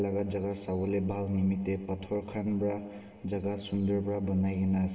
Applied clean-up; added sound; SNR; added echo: none; none; none; reverberation time 1.6 s.